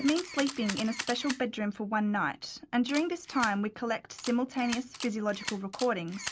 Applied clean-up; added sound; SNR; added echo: none; Camera; 11 dB; none.